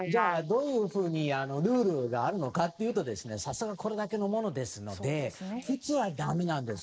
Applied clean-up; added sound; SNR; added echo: neural mask model Resemble Enhance denoiser.